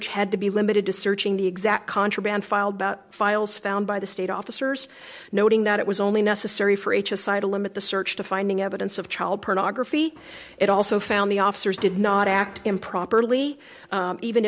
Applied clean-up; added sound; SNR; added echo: none; none; none; none.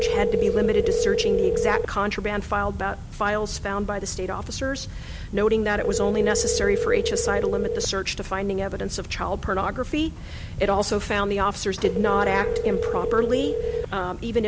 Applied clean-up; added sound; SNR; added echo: none; Telephone; 2 dB; none.